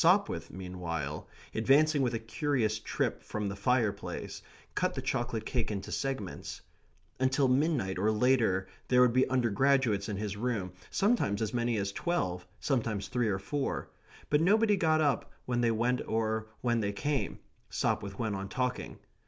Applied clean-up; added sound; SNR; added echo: none; none; none; none.